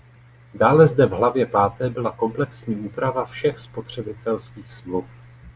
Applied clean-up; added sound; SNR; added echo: none; none; none; none.